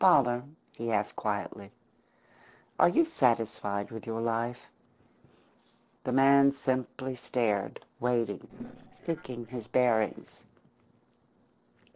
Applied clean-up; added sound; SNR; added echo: neural separator model SepFormer DNS4.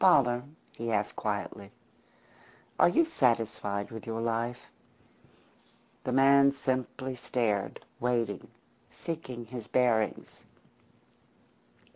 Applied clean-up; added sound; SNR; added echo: none; none; none; none.